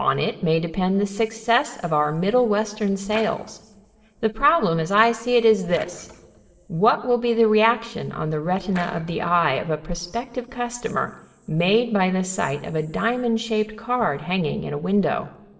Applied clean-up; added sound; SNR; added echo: neural separator model SepFormer DNS4.